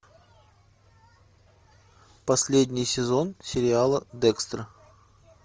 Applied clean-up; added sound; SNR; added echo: none; none; none; none.